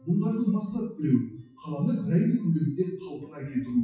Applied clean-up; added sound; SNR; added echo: classical method WPE with log-MMSE.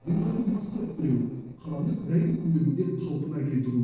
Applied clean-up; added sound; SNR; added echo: neural separator model SepFormer DNS4.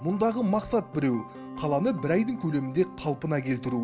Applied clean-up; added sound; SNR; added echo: none; none; none; none.